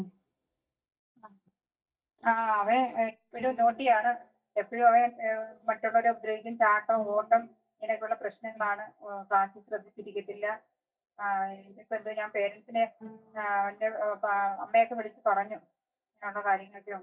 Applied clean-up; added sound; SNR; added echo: neural mask model DeepFilterNet 3.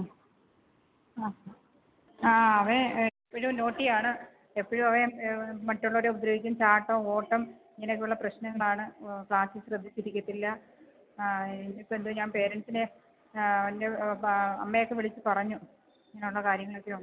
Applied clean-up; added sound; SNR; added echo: none; none; none; none.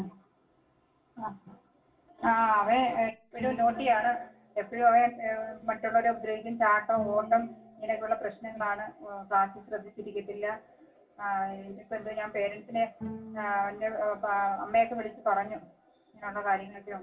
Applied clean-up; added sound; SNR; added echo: none; Bowed string instrument; 16 dB; reverberation time 0.2 s.